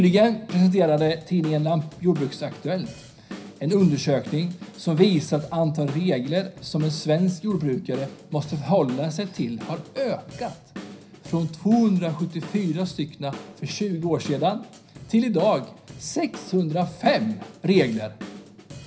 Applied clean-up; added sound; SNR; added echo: none; Drum / Drum kit; 18 dB; reverberation time 0.4 s.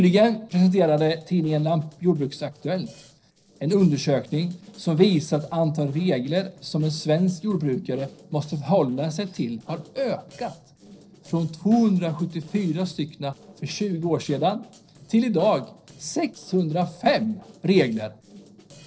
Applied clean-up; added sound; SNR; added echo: neural separator model SepFormer DNS4.